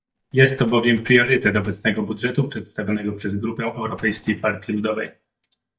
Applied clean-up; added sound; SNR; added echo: neural mask model DeepFilterNet 3.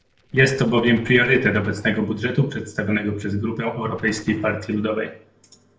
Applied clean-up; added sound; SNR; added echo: neural separator model SepFormer DNS4.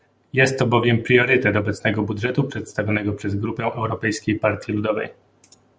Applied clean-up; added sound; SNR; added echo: none; none; none; none.